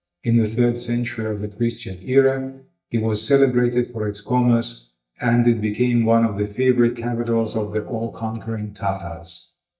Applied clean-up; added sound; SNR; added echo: neural mask model DeepFilterNet 3.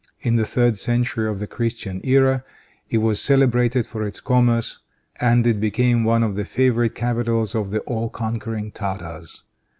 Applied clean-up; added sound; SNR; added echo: none; none; none; none.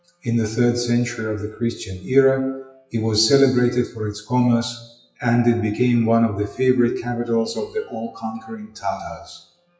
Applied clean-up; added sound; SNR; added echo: classical method WPE with log-MMSE.